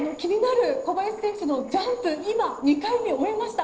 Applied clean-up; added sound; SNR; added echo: neural separator model SepFormer DNS4.